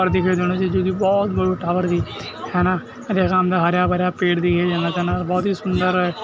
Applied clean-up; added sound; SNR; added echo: none; Whoosh, swoosh, swish; 15 dB; none.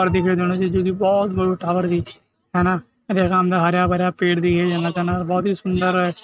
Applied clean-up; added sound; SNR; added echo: neural mask model RNNoise.